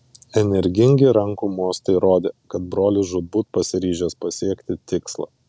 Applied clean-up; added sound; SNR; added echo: none; none; none; none.